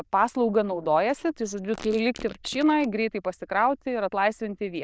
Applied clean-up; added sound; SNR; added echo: neural diffusion model UNIVERSE++.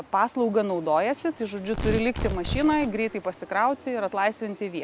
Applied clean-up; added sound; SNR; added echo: none; Tearing; 8 dB; none.